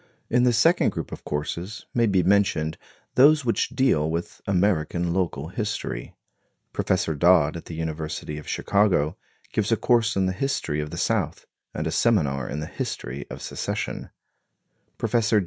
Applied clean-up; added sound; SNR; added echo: none; none; none; none.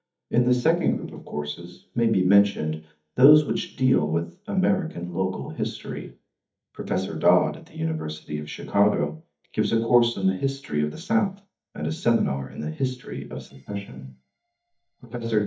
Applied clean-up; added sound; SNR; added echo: neural mask model DeepFilterNet 3.